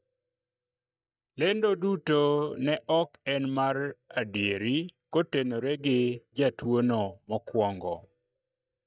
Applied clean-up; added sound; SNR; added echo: neural mask model DeepFilterNet 3.